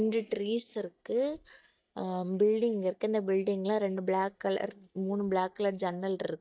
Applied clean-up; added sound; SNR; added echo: neural mask model DeepFilterNet 3.